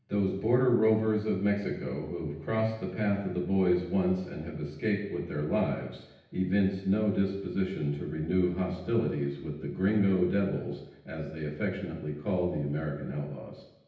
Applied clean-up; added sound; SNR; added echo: none; none; none; reverberation time 0.9 s.